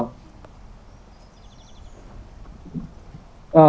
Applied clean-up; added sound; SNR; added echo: none; Bird; 19 dB; reverberation time 0.5 s.